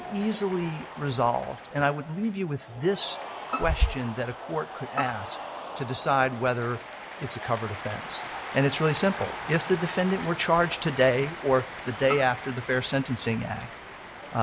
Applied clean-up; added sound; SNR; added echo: none; Cheering + Bowed string instrument; 10 dB; none.